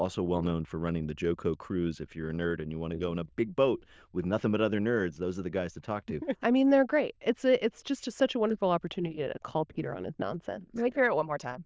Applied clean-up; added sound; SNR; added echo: neural diffusion model UNIVERSE++.